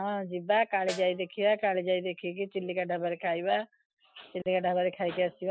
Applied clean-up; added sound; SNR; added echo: classical method Wiener filter.